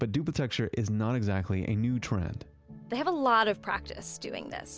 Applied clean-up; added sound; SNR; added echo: none; none; none; none.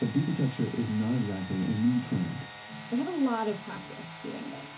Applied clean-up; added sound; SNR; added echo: none; Sawing / Engine; 14 dB; reverberation time 0.3 s.